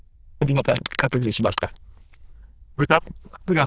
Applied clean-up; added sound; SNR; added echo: neural diffusion model UNIVERSE++.